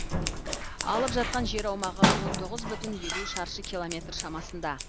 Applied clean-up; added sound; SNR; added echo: none; Scissors; -2 dB; none.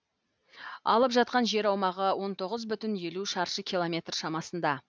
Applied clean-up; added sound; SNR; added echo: none; none; none; none.